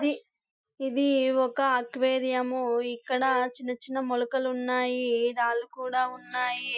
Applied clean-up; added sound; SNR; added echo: classical method Wiener filter.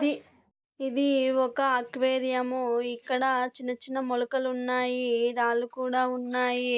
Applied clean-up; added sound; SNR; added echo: neural mask model Resemble Enhance denoiser.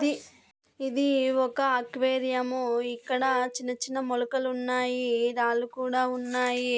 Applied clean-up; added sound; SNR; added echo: none; Bowed string instrument; 16 dB; none.